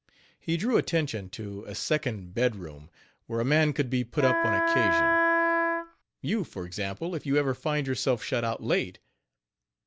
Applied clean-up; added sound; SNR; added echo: none; Wind instrument, woodwind instrument; -4 dB; none.